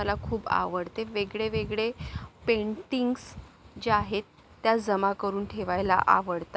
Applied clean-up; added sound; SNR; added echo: none; none; none; none.